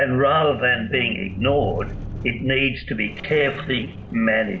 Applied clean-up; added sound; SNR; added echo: none; Squeak; 11 dB; none.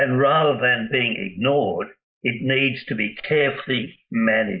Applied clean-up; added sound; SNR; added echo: neural mask model Resemble Enhance denoiser.